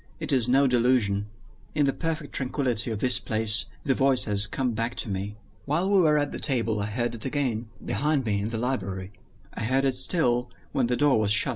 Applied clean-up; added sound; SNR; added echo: none; none; none; none.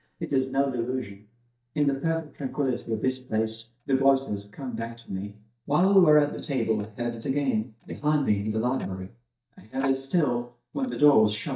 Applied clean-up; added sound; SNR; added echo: neural mask model DeepFilterNet 3.